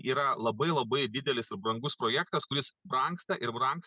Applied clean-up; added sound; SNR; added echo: none; none; none; none.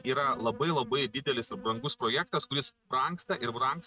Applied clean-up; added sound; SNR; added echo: neural mask model RNNoise.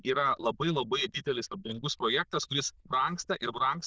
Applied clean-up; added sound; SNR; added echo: neural diffusion model UNIVERSE++.